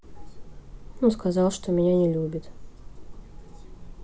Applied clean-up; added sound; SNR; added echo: none; none; none; none.